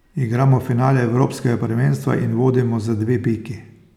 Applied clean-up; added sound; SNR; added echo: none; none; none; none.